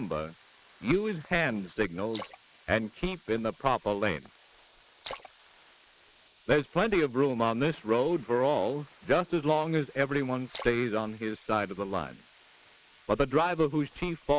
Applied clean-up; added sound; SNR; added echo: neural mask model Resemble Enhance denoiser.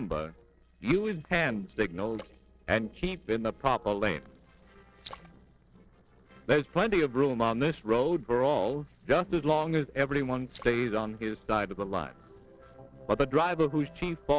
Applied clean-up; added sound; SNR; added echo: neural separator model SepFormer DNS4.